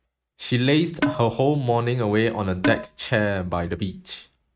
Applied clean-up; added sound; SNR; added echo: neural mask model RNNoise.